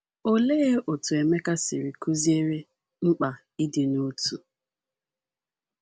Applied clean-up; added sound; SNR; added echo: none; none; none; none.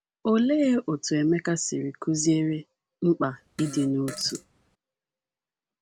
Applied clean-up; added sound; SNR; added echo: none; Fart; 15 dB; none.